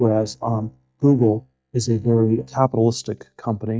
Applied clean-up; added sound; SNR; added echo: neural mask model DeepFilterNet 3.